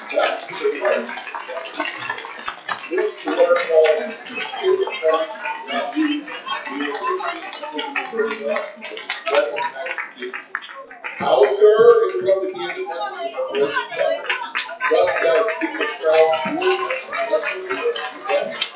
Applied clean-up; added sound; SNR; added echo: classical method WPE with log-MMSE.